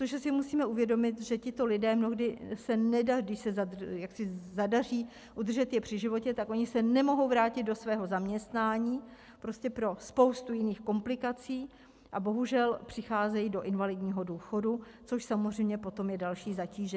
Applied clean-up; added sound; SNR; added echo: none; none; none; none.